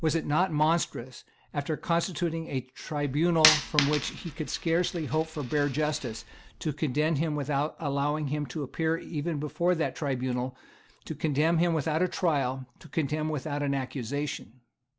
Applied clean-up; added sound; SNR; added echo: none; Coin (dropping); 4 dB; none.